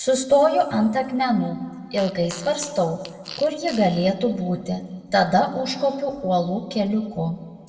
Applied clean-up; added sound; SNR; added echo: none; Fart; 20 dB; reverberation time 1.4 s.